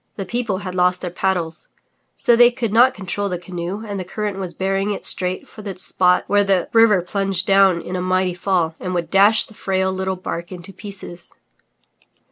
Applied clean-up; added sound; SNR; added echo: none; none; none; none.